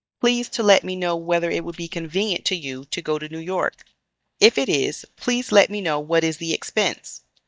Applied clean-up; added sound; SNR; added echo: neural mask model DeepFilterNet 3.